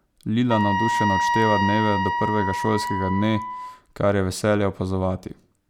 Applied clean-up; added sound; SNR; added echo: none; Wind instrument, woodwind instrument; 1 dB; none.